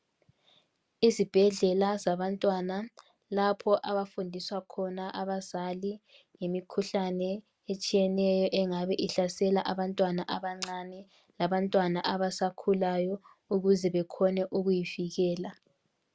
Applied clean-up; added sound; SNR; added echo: none; none; none; none.